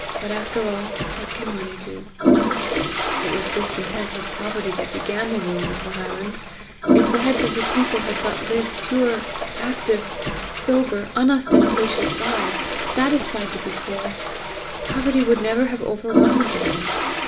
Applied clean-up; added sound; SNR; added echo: none; Toilet flush; -1 dB; reverberation time 0.7 s.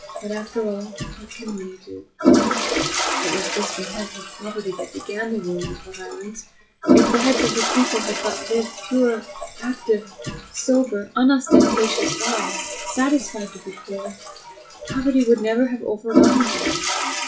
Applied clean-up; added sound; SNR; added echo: classical method WPE with log-MMSE.